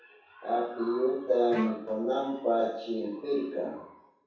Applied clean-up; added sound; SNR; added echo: none; Bowed string instrument; 9 dB; reverberation time 0.7 s.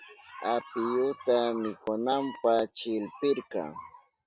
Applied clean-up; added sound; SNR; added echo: none; none; none; none.